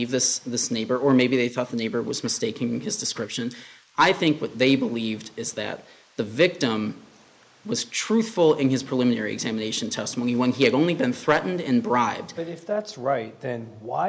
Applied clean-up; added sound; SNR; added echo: neural mask model Resemble Enhance denoiser.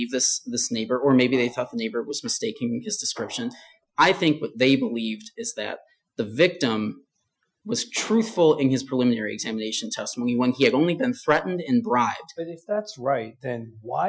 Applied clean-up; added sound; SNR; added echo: classical method Wiener filter.